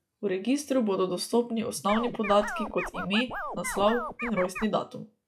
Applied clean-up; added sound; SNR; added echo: classical method log-MMSE.